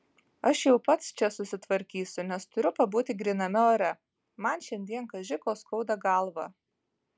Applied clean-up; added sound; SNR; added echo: none; none; none; none.